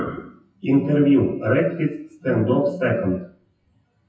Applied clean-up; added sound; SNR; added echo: classical method WPE with log-MMSE.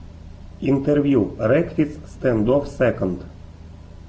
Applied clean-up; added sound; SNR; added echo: none; none; none; none.